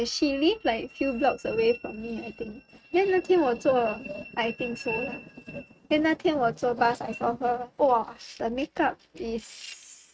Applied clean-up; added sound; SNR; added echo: neural mask model RNNoise.